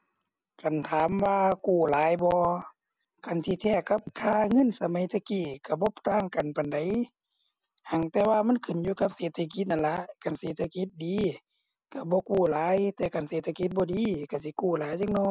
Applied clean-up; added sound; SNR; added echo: none; none; none; none.